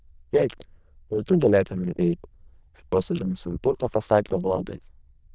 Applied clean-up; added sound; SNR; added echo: neural diffusion model UNIVERSE++.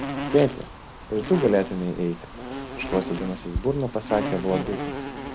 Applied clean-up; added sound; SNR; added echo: none; Insect; 7 dB; none.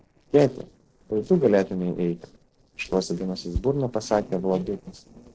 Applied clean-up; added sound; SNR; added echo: neural separator model SepFormer DNS4.